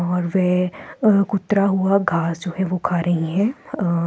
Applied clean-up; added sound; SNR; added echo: none; none; none; none.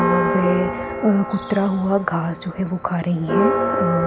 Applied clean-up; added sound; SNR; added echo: none; Church bell; 2 dB; none.